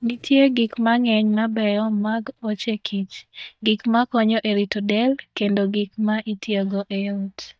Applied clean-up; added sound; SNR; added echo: neural mask model DeepFilterNet 3.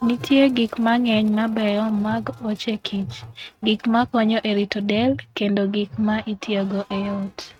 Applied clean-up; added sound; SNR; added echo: neural mask model RNNoise.